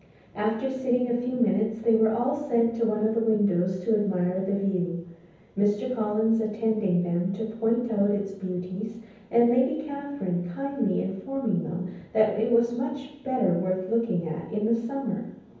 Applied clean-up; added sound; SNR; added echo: none; none; none; reverberation time 0.9 s.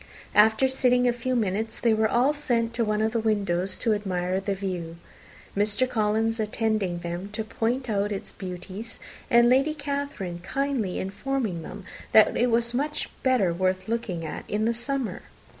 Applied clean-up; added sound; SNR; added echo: none; none; none; none.